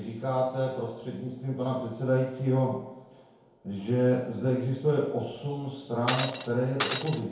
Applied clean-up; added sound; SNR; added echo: none; Shatter; 4 dB; reverberation time 0.9 s.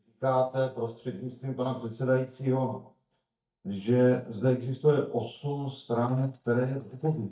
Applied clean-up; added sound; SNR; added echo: neural mask model DeepFilterNet 3.